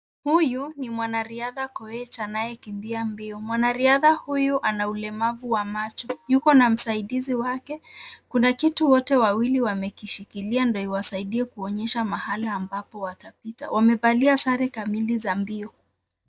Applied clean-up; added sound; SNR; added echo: neural mask model DeepFilterNet 3.